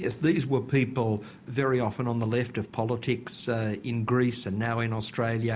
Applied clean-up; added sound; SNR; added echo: none; none; none; none.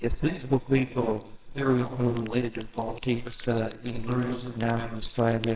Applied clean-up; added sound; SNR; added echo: neural separator model SepFormer WHAMR!.